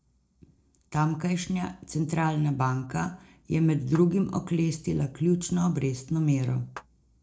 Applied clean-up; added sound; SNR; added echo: neural separator model SepFormer DNS4.